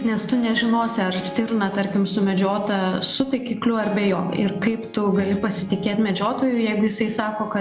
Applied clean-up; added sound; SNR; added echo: none; Harp; 18 dB; none.